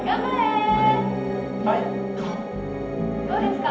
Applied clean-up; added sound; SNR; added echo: none; Piano; 7 dB; reverberation time 0.6 s.